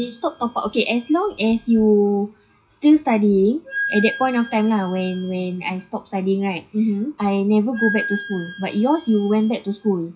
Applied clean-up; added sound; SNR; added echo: classical method WPE with log-MMSE.